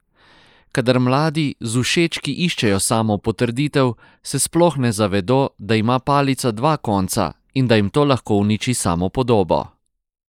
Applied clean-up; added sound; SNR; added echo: neural mask model Resemble Enhance denoiser.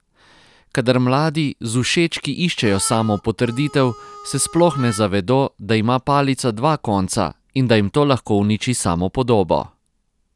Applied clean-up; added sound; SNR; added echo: none; Harmonica; 17 dB; none.